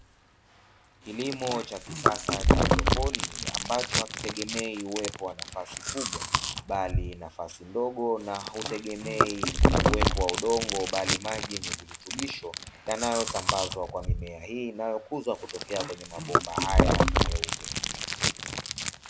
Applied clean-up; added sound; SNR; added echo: none; Chewing, mastication; -5 dB; none.